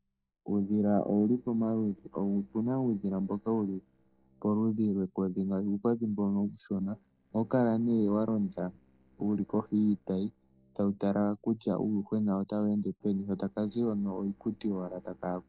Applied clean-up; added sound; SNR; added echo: neural separator model SepFormer DNS4.